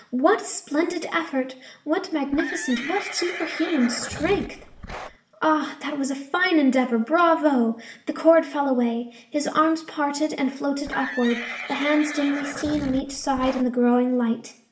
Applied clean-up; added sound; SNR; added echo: none; Livestock, farm animals, working animals; 10 dB; reverberation time 0.5 s.